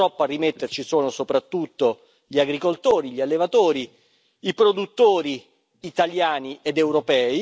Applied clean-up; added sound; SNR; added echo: none; none; none; none.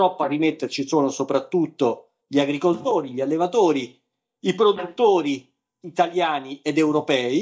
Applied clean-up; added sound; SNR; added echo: neural mask model DeepFilterNet 3.